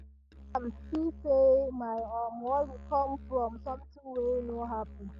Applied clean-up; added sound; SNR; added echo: none; Musical instrument; 16 dB; none.